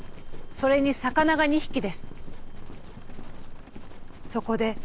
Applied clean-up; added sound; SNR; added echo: none; Livestock, farm animals, working animals; 6 dB; none.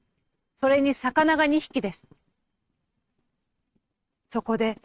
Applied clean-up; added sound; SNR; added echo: neural mask model RNNoise.